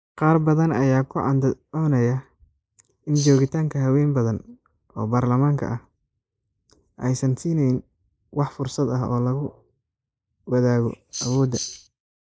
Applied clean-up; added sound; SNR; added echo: neural mask model Resemble Enhance denoiser.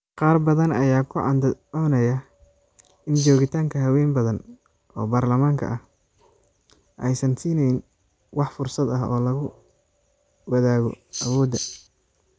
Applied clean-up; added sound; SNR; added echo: none; Tambourine; 10 dB; none.